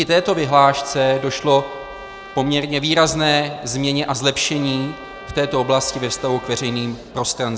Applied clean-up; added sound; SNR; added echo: none; Trumpet; 19 dB; none.